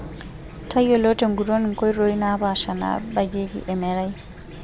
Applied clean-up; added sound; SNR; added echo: none; Chirp, tweet / Fowl; 14 dB; none.